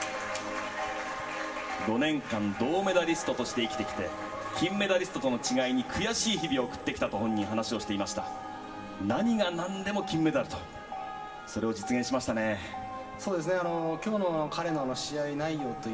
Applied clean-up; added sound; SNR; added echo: none; Motor vehicle (road); 13 dB; reverberation time 1.7 s.